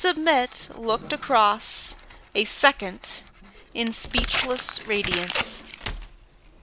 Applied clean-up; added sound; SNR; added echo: none; Tearing; 8 dB; none.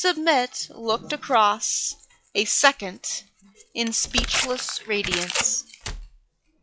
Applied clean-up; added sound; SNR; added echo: classical method log-MMSE.